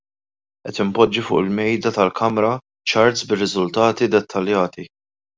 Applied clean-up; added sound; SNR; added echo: none; none; none; none.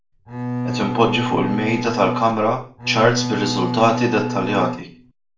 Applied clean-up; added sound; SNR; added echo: none; Bowed string instrument; 4 dB; reverberation time 0.4 s.